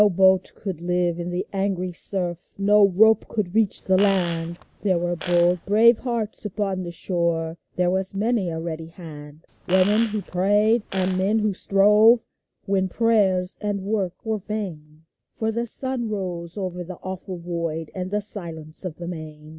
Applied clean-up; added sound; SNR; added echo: none; Fart; 15 dB; none.